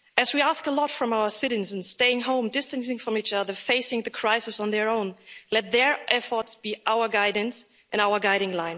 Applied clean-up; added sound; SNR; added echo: none; none; none; none.